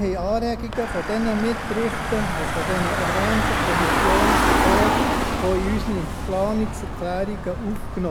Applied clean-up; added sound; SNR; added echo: none; Engine / Car; -2 dB; none.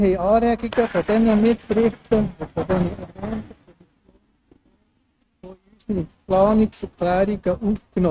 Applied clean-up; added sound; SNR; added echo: neural mask model RNNoise.